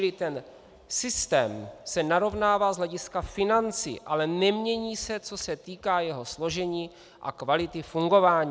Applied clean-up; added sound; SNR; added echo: none; none; none; none.